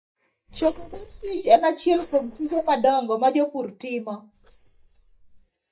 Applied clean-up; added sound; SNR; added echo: neural mask model DeepFilterNet 3.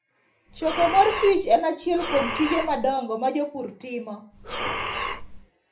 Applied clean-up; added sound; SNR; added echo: none; Breathing; 6 dB; reverberation time 0.3 s.